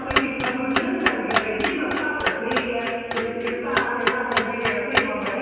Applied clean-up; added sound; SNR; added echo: none; Clock; 2 dB; reverberation time 2.1 s.